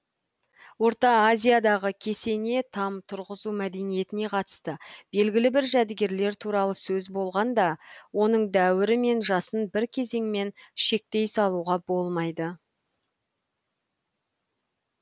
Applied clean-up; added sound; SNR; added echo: none; none; none; none.